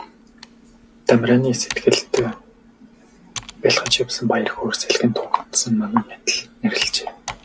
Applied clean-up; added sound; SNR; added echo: none; Computer keyboard; 17 dB; none.